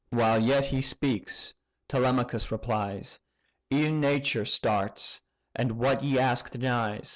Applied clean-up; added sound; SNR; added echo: none; none; none; none.